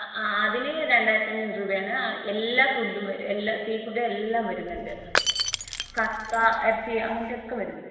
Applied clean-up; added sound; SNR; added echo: none; Shatter / Crushing; 6 dB; reverberation time 1.6 s.